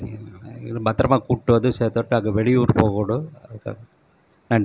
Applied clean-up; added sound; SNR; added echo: none; none; none; none.